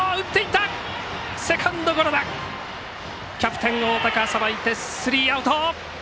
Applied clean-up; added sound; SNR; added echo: none; none; none; none.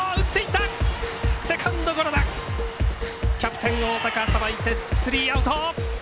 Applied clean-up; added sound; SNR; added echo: none; Drum kit; -1 dB; none.